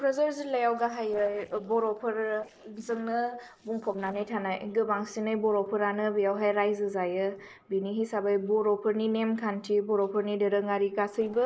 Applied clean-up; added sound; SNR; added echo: neural separator model SepFormer DNS4.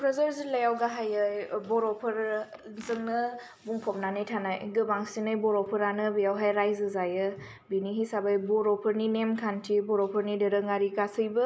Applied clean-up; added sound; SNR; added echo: none; none; none; none.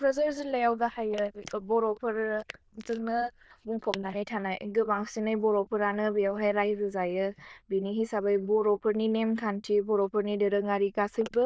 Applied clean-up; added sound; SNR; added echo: neural diffusion model UNIVERSE++.